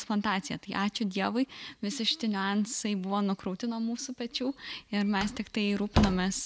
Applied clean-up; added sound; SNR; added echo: none; Slam; 4 dB; none.